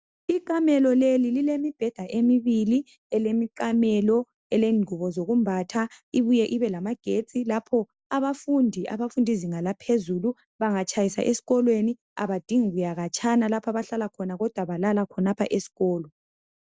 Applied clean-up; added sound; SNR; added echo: none; none; none; none.